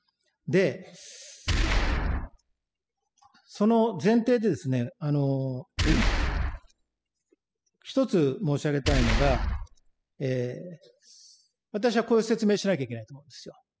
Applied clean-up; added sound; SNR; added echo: classical method spectral subtraction.